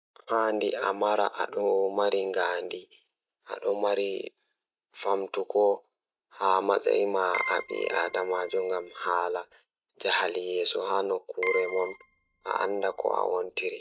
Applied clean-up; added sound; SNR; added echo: neural mask model RNNoise.